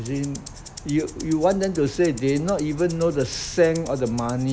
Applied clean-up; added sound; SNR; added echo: none; Rattle (instrument); 19 dB; none.